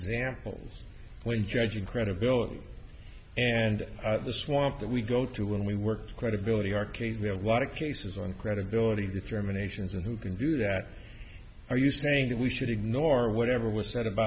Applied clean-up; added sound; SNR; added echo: none; none; none; none.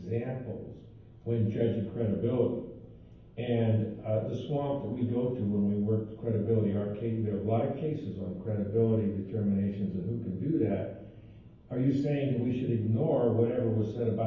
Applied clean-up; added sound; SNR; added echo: none; none; none; reverberation time 0.9 s.